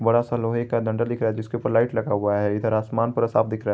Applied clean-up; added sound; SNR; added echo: none; none; none; none.